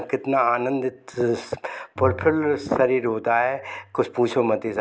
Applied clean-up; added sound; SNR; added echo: none; Bowed string instrument; 15 dB; none.